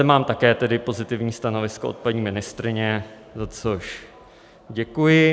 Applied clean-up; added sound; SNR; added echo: none; none; none; none.